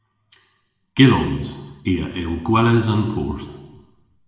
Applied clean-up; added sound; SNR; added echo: none; none; none; reverberation time 1.1 s.